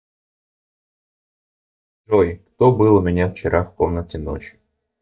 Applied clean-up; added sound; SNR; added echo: neural mask model DeepFilterNet 3.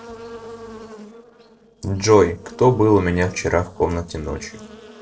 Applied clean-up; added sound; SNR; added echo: neural separator model SepFormer DNS4.